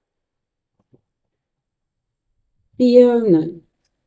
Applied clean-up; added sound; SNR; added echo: neural mask model DeepFilterNet 3.